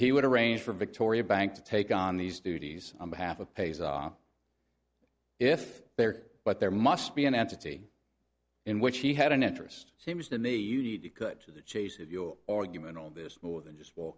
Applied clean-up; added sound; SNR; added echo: none; none; none; none.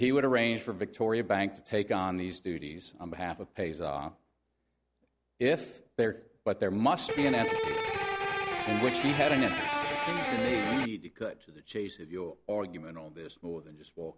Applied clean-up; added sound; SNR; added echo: none; Electric guitar; -1 dB; none.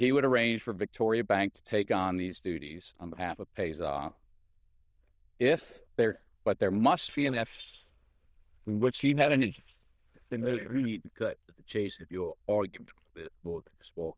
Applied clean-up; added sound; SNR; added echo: neural diffusion model UNIVERSE++.